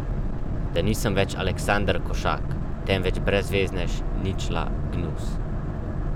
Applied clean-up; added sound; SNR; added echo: none; Boat, Water vehicle; -2 dB; none.